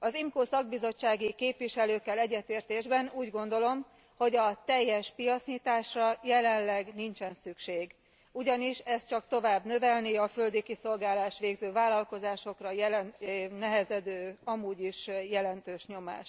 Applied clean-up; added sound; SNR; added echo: none; none; none; none.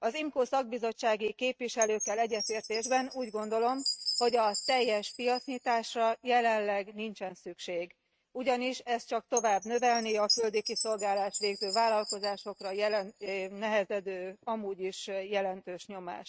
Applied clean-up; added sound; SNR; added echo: neural mask model RNNoise.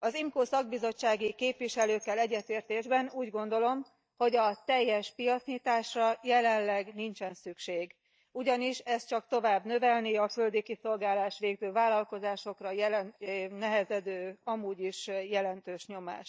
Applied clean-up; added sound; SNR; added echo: neural mask model DeepFilterNet 3.